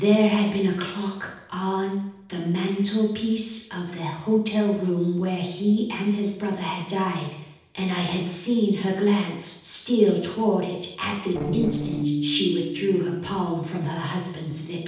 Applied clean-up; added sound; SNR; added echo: neural separator model SepFormer DNS4.